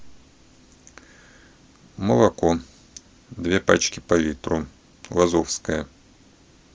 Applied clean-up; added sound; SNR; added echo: none; none; none; none.